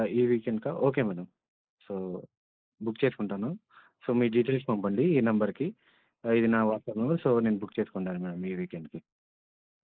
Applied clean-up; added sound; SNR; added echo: neural mask model Resemble Enhance denoiser.